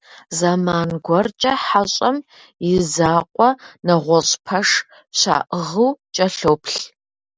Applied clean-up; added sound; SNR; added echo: none; none; none; none.